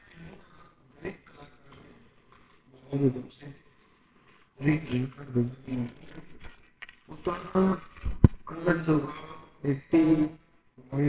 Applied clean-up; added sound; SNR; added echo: neural separator model SepFormer WHAMR!.